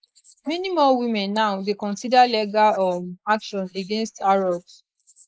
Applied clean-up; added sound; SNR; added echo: neural mask model Resemble Enhance denoiser.